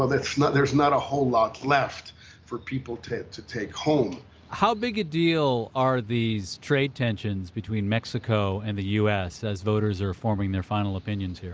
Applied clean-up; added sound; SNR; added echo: none; none; none; none.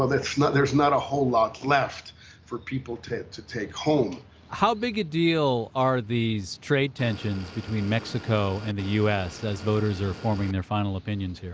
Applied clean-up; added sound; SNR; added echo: none; Motor vehicle (road) / Engine; 16 dB; none.